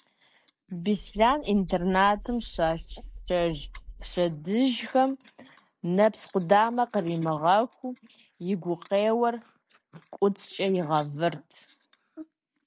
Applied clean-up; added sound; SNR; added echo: neural mask model Resemble Enhance denoiser.